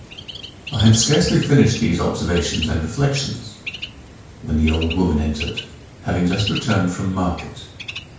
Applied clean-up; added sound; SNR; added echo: none; Bird; 13 dB; reverberation time 0.5 s.